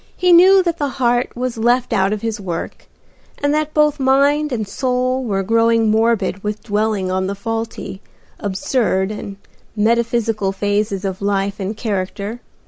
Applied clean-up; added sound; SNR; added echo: none; none; none; none.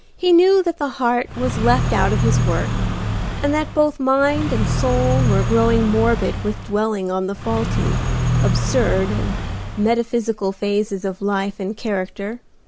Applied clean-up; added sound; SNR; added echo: none; Car; 0 dB; none.